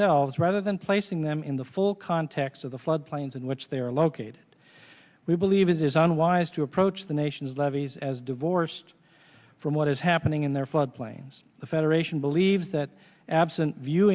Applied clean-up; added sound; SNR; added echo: none; none; none; none.